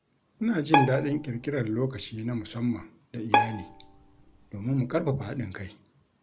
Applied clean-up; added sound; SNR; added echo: none; Bowed string instrument; 1 dB; none.